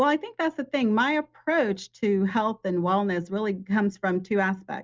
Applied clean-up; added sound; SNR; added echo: none; none; none; none.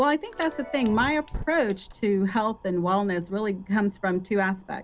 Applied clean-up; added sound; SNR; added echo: none; Fire + Chime; 16 dB; none.